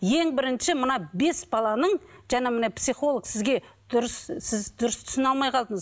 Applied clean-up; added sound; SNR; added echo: none; none; none; none.